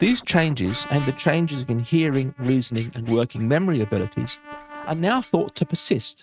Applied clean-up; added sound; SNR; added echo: neural mask model RNNoise.